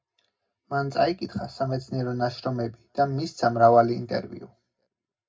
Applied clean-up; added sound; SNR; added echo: none; none; none; reverberation time 0.2 s.